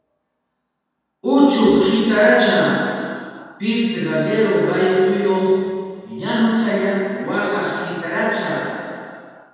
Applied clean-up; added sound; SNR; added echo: none; none; none; reverberation time 2.1 s.